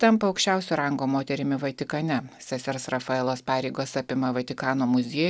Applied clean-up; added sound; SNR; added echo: none; none; none; none.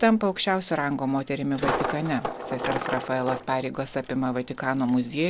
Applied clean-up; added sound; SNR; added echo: none; Coin (dropping); 8 dB; none.